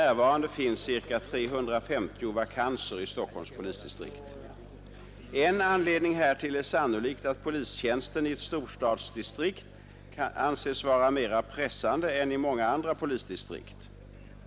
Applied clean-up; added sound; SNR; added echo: none; none; none; none.